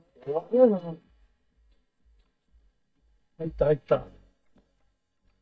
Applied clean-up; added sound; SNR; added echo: neural mask model DeepFilterNet 3.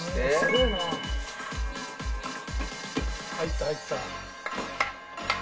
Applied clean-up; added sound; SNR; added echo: none; Wind instrument, woodwind instrument; 18 dB; reverberation time 0.1 s.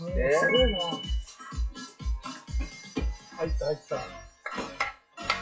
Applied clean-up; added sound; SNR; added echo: classical method WPE with log-MMSE.